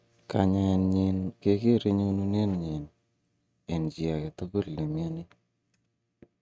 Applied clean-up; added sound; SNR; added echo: neural mask model RNNoise.